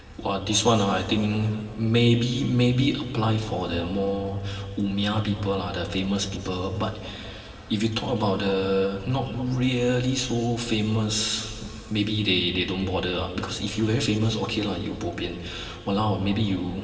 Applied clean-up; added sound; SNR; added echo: none; none; none; reverberation time 2.3 s.